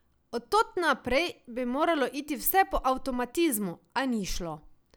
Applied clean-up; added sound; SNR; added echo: none; none; none; none.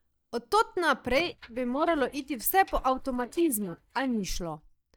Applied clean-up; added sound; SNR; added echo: neural mask model DeepFilterNet 3.